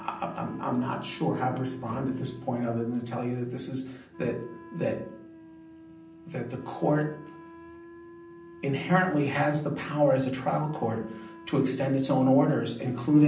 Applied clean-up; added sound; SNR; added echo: none; Wind instrument, woodwind instrument; 20 dB; reverberation time 0.6 s.